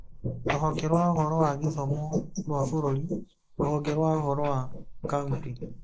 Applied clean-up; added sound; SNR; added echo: neural mask model Resemble Enhance denoiser.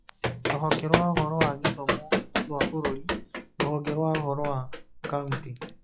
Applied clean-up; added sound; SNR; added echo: classical method log-MMSE.